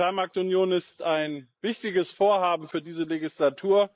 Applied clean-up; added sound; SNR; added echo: neural mask model Resemble Enhance denoiser.